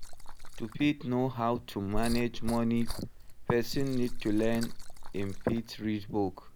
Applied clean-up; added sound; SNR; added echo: none; Liquid; 4 dB; none.